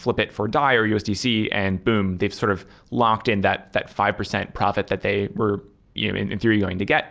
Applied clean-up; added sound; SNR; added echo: none; none; none; none.